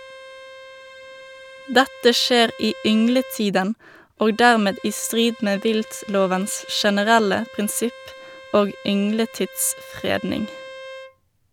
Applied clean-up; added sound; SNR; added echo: none; Bowed string instrument; 18 dB; none.